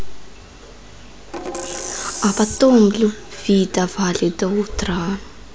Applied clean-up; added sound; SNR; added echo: none; Percussion; 11 dB; none.